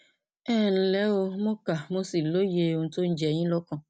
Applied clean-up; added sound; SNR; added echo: none; none; none; none.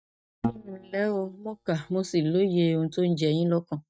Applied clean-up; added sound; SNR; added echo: neural mask model DeepFilterNet 3.